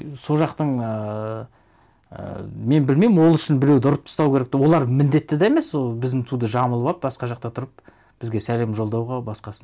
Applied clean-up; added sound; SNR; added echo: none; none; none; none.